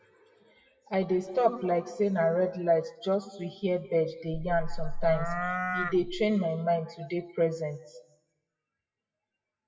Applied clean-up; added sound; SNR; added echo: classical method WPE with log-MMSE.